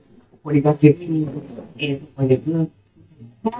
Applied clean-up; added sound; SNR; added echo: neural mask model DeepFilterNet 3.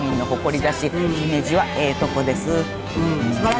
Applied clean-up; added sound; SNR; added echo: none; none; none; none.